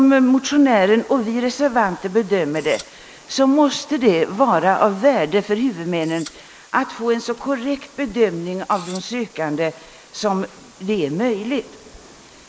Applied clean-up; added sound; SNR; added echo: neural mask model Resemble Enhance denoiser.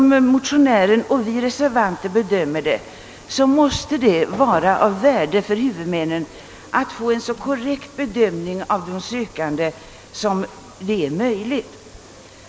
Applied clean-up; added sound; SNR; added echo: none; none; none; none.